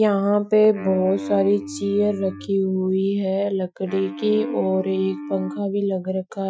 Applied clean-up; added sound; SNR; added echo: classical method Wiener filter.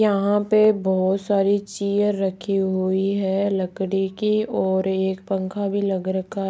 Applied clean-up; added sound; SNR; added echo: none; none; none; none.